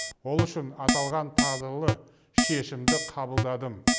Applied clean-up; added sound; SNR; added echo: none; Keyboard (musical); -4 dB; none.